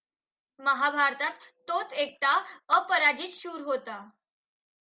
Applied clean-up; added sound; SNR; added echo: none; none; none; none.